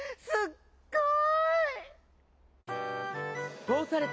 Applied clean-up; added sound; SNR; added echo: none; none; none; none.